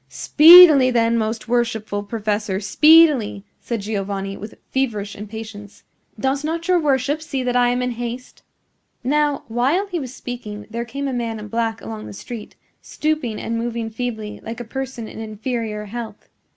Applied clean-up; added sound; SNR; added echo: none; none; none; none.